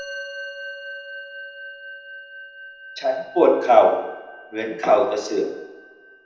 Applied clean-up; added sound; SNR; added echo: none; Musical instrument; 15 dB; reverberation time 0.8 s.